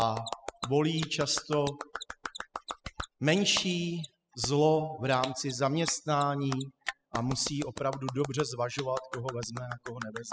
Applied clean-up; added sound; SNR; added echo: classical method spectral subtraction.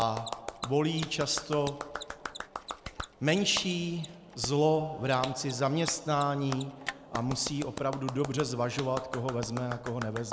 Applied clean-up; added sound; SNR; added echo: none; Clapping + Mechanisms; 11 dB; none.